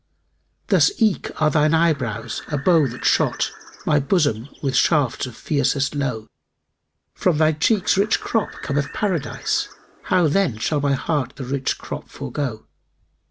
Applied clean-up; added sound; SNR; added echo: none; Bird; 18 dB; none.